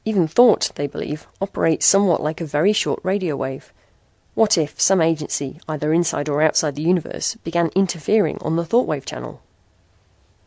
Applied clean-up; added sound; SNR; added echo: none; none; none; none.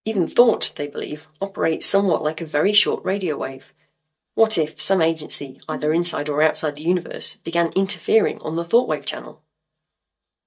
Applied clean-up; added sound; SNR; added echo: neural mask model DeepFilterNet 3.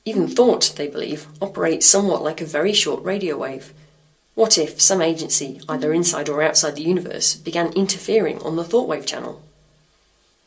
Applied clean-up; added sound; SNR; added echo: none; Bowed string instrument; 13 dB; reverberation time 0.2 s.